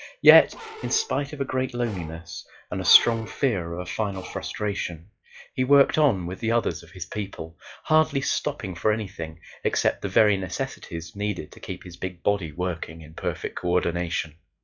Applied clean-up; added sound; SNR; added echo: classical method log-MMSE.